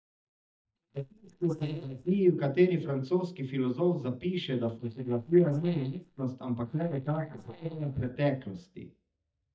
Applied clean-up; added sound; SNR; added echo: neural mask model DeepFilterNet 3.